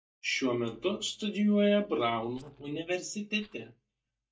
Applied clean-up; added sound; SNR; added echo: neural mask model DeepFilterNet 3.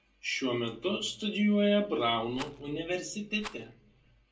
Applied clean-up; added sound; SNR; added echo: none; Rattle; 17 dB; reverberation time 0.2 s.